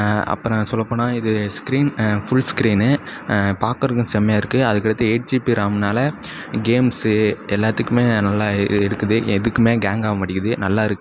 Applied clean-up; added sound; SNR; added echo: none; none; none; none.